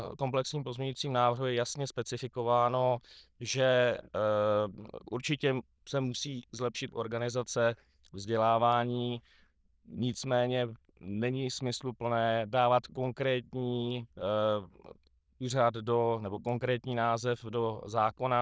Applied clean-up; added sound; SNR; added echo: neural diffusion model UNIVERSE++.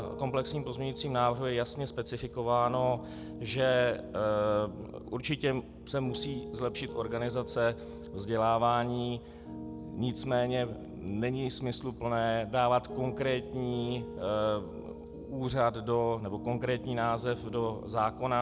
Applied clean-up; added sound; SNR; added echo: none; Piano; 12 dB; none.